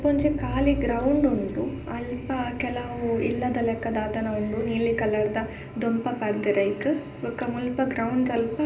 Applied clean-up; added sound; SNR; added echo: none; Engine / Car; 13 dB; reverberation time 0.5 s.